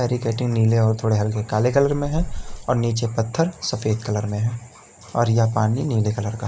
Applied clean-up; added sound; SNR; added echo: none; Bird; 7 dB; none.